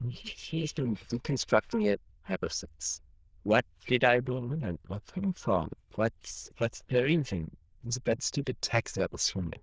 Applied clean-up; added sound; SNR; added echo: neural diffusion model UNIVERSE++.